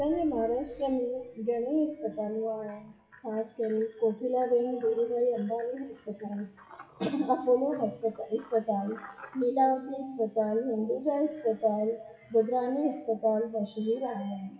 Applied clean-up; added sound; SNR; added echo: classical method WPE with log-MMSE.